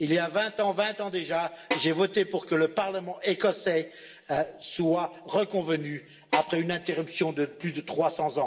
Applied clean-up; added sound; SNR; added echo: none; Snare drum; 8 dB; reverberation time 0.6 s.